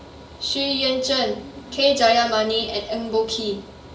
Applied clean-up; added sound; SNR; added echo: none; Mechanical fan; 19 dB; reverberation time 0.3 s.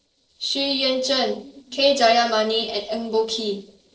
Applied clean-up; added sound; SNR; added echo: neural separator model SepFormer DNS4.